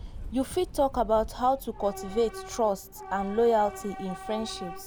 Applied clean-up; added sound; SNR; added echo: none; Subway, metro, underground / Train; 12 dB; none.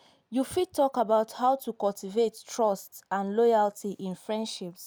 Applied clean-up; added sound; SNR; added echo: none; none; none; none.